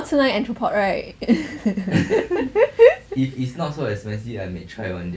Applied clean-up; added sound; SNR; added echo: none; none; none; none.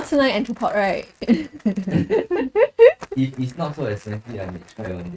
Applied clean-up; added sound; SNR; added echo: neural mask model RNNoise.